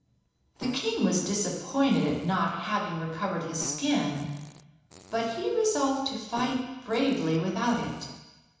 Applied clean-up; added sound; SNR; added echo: none; Fart; 19 dB; reverberation time 1.1 s.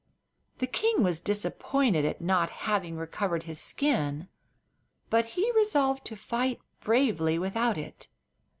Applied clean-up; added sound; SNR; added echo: none; none; none; none.